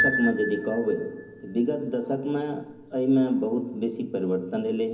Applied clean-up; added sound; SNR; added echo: none; Piano; 8 dB; reverberation time 0.3 s.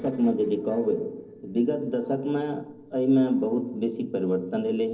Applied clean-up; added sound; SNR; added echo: neural separator model SepFormer DNS4.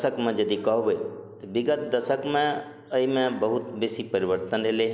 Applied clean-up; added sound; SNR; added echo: none; none; none; none.